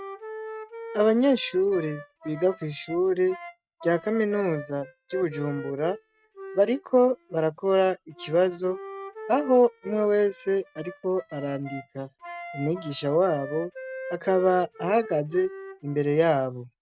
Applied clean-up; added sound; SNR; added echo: neural mask model RNNoise.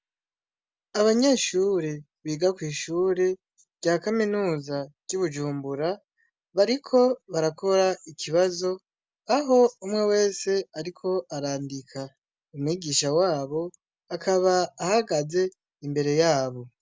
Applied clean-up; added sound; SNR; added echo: none; none; none; none.